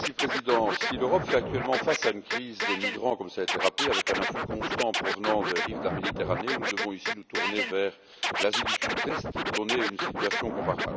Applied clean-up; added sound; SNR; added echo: none; Scratching (performance technique); 0 dB; none.